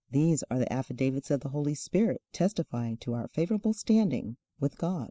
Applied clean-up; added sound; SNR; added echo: neural mask model Resemble Enhance denoiser.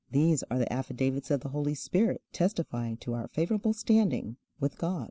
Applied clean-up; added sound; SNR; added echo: none; none; none; none.